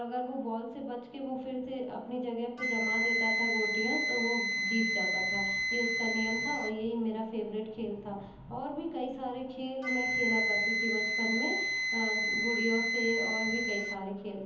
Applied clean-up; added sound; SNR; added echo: none; Wind instrument, woodwind instrument; -2 dB; reverberation time 1.3 s.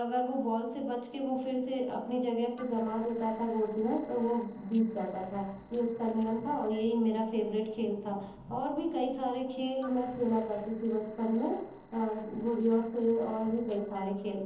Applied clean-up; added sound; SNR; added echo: neural separator model SepFormer DNS4.